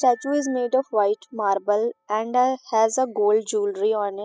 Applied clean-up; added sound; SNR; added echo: classical method spectral subtraction.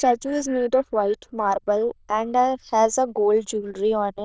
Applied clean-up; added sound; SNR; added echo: neural diffusion model UNIVERSE++.